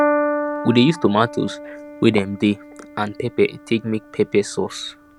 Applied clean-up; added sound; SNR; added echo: none; Piano; 7 dB; none.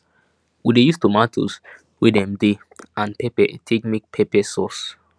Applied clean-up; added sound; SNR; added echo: none; none; none; none.